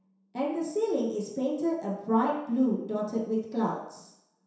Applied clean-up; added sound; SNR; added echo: none; none; none; reverberation time 0.7 s.